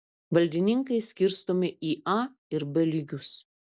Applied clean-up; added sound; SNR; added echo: none; none; none; none.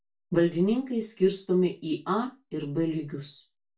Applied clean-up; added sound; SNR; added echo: none; none; none; reverberation time 0.2 s.